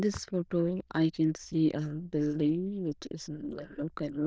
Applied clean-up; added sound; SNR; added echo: neural diffusion model UNIVERSE++.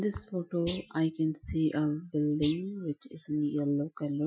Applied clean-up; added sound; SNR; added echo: classical method Wiener filter.